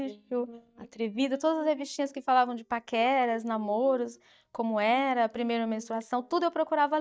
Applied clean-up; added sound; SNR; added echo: neural mask model DeepFilterNet 3.